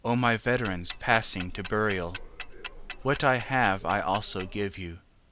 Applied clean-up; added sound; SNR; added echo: none; Tick-tock; 12 dB; none.